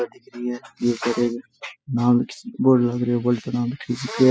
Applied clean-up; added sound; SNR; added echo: classical method spectral subtraction.